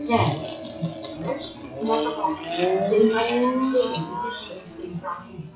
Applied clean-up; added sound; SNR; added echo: classical method WPE with log-MMSE.